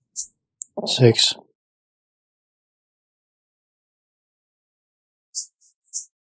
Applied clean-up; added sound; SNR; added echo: neural mask model Resemble Enhance denoiser.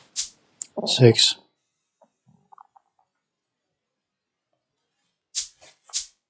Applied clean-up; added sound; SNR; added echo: classical method log-MMSE.